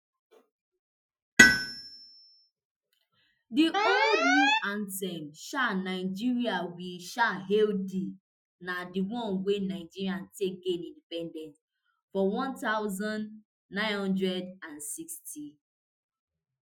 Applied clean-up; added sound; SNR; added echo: classical method Wiener filter.